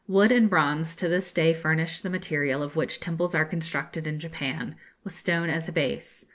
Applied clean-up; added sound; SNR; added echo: none; none; none; none.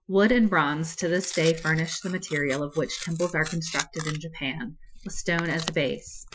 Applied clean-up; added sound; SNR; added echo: classical method Wiener filter.